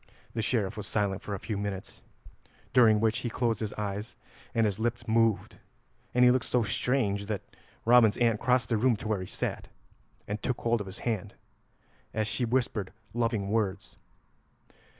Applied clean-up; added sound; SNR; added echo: none; none; none; none.